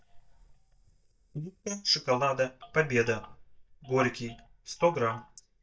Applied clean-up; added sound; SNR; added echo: neural mask model DeepFilterNet 3.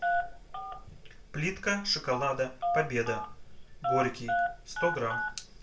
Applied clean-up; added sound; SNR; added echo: none; Telephone; 1 dB; reverberation time 0.2 s.